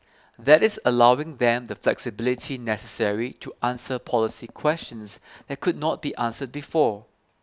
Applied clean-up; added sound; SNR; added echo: none; none; none; none.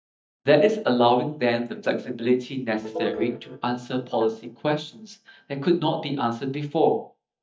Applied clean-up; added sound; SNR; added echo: neural mask model DeepFilterNet 3.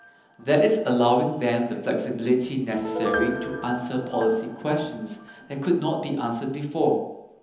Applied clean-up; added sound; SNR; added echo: none; Piano; 12 dB; reverberation time 0.9 s.